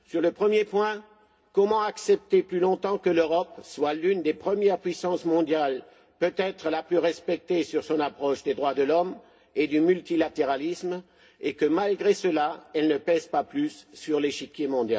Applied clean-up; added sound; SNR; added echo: none; none; none; reverberation time 0.3 s.